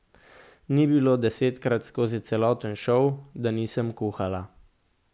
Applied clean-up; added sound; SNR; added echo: none; none; none; none.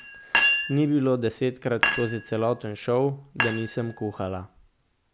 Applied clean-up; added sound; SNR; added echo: none; Chink, clink; 3 dB; none.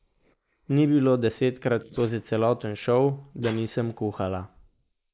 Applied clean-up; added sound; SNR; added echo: neural mask model Resemble Enhance denoiser.